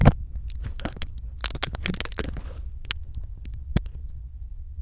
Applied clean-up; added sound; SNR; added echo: neural diffusion model UNIVERSE++.